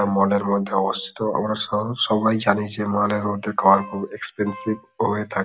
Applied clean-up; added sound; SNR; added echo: none; Wind instrument, woodwind instrument; 19 dB; none.